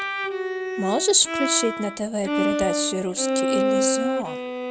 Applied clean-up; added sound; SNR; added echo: none; Bowed string instrument; 0 dB; none.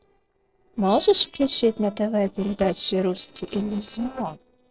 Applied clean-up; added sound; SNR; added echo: neural separator model SepFormer DNS4.